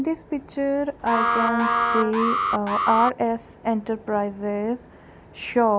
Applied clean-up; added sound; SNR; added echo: none; Wind instrument, woodwind instrument + Alarm; 1 dB; none.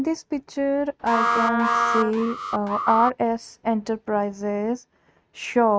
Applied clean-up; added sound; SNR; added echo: neural mask model RNNoise.